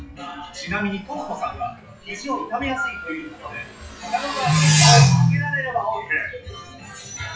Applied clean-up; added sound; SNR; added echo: classical method WPE with log-MMSE.